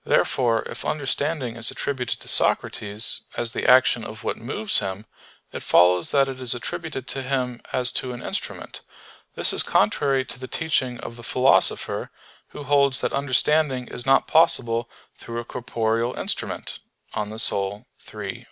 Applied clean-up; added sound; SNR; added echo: none; none; none; none.